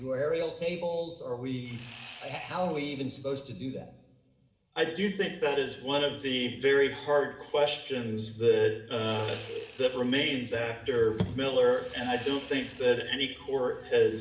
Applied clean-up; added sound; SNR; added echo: none; Sawing; 19 dB; reverberation time 1.4 s.